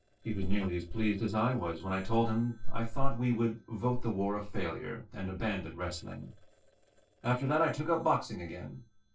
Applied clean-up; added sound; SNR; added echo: neural separator model SepFormer DNS4.